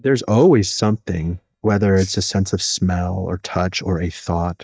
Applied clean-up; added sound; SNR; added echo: neural mask model DeepFilterNet 3.